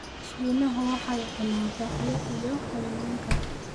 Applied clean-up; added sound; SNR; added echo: none; Slam + Fixed-wing aircraft, airplane; 3 dB; none.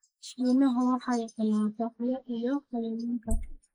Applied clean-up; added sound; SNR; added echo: neural mask model Resemble Enhance denoiser.